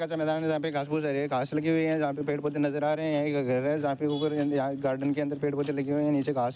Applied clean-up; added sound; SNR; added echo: none; none; none; none.